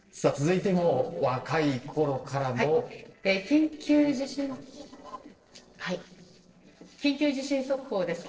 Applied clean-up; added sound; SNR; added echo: neural separator model SepFormer DNS4.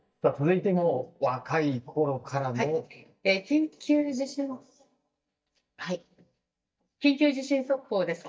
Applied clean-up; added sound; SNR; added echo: neural mask model DeepFilterNet 3.